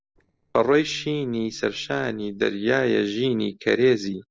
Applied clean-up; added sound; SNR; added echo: neural separator model SepFormer DNS4.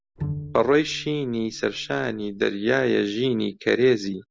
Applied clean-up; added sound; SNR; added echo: none; Bowed string instrument; 13 dB; none.